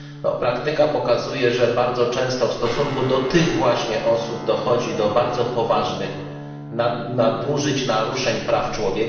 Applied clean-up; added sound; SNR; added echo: none; Guitar; 13 dB; reverberation time 0.9 s.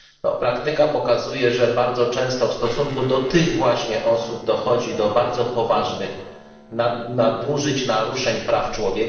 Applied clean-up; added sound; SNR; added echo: neural separator model SepFormer DNS4.